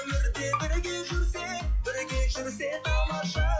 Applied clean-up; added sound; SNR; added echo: classical method log-MMSE.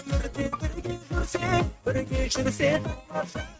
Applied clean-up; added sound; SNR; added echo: neural mask model RNNoise.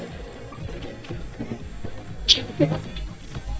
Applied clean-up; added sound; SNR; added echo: neural mask model DeepFilterNet 3.